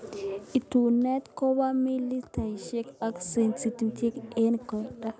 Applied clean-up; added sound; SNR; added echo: none; none; none; none.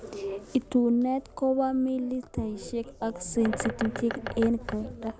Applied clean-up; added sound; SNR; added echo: none; Bird; 13 dB; none.